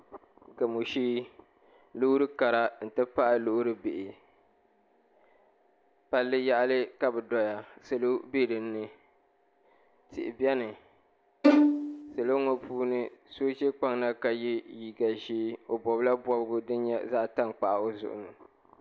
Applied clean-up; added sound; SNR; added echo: none; Bowed string instrument; -3 dB; none.